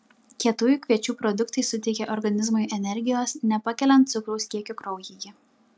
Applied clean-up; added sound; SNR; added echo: none; none; none; none.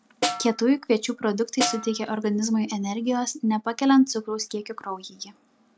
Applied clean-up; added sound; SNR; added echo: none; Snare drum; 7 dB; none.